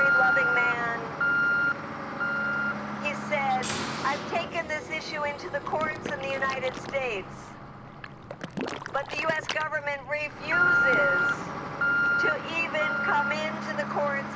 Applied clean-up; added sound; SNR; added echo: none; Alarm; -3 dB; none.